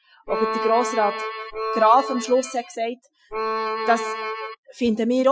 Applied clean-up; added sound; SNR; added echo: classical method Wiener filter.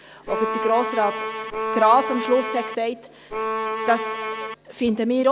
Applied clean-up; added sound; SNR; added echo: none; Bowed string instrument; 4 dB; none.